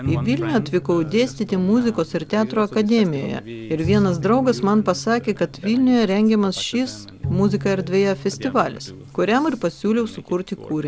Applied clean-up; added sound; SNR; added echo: none; Bowed string instrument; 12 dB; none.